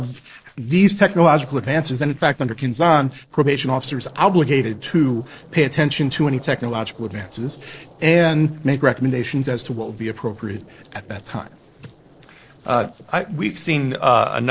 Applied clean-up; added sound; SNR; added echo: neural separator model SepFormer DNS4.